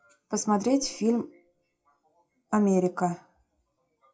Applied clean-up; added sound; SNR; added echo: classical method WPE with log-MMSE.